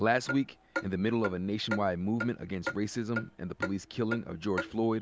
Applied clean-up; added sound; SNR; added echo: none; Clock; 9 dB; none.